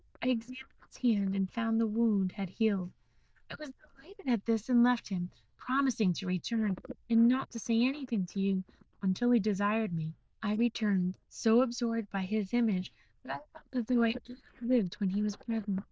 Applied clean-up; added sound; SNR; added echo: neural diffusion model UNIVERSE++.